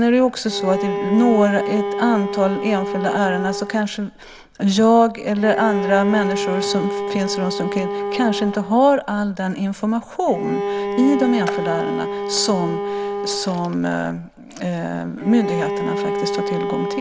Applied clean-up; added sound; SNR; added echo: none; Bowed string instrument; 5 dB; none.